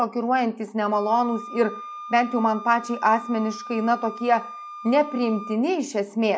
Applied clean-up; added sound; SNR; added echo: none; Wind instrument, woodwind instrument; 15 dB; none.